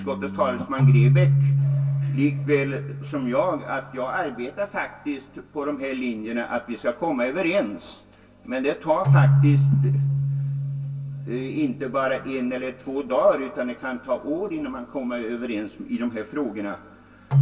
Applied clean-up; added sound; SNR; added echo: none; Keyboard (musical); -2 dB; reverberation time 0.1 s.